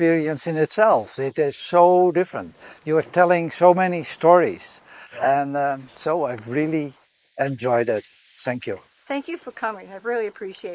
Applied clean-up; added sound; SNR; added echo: neural mask model Resemble Enhance denoiser.